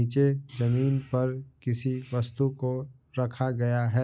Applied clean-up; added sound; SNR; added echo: none; none; none; none.